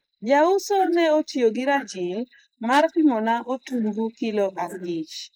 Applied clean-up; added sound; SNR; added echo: neural mask model Resemble Enhance denoiser.